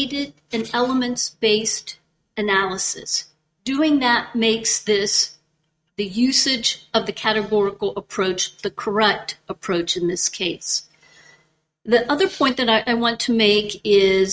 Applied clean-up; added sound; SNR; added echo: neural mask model RNNoise.